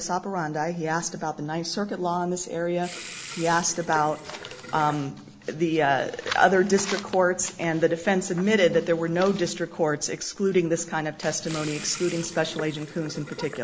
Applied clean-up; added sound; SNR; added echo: none; Sink (filling or washing) / Water tap, faucet; 14 dB; none.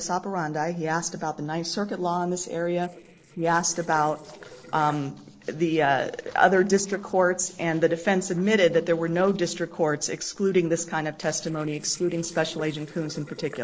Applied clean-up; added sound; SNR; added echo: neural separator model SepFormer DNS4.